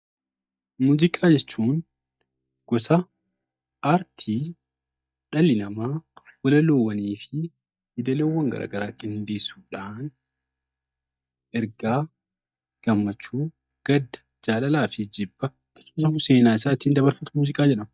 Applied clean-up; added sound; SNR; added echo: neural mask model DeepFilterNet 3.